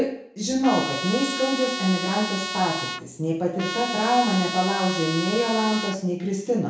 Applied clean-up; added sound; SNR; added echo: none; Trumpet; 6 dB; reverberation time 0.5 s.